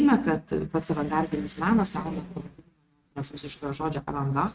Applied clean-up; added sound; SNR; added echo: neural mask model RNNoise.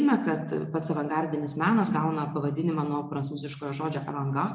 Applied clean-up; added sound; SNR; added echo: none; none; none; none.